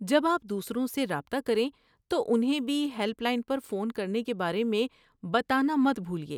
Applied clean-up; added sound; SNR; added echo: none; none; none; none.